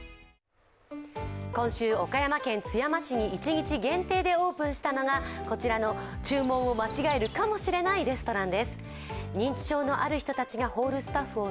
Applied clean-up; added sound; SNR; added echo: none; Chirp, tweet; 14 dB; none.